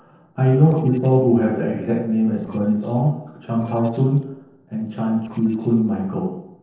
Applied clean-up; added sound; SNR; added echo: neural separator model SepFormer DNS4.